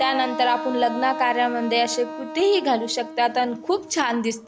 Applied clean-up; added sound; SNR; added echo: none; Wind instrument, woodwind instrument; 11 dB; none.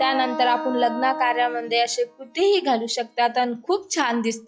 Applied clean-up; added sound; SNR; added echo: classical method log-MMSE.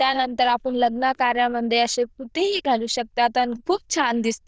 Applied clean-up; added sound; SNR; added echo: neural diffusion model UNIVERSE++.